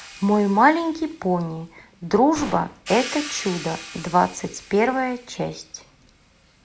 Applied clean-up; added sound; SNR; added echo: none; Gunshot, gunfire + Hi-hat; 16 dB; none.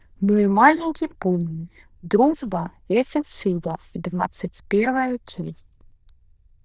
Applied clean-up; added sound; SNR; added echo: neural diffusion model UNIVERSE++.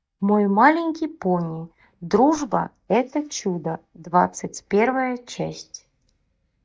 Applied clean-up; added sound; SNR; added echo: neural mask model DeepFilterNet 3.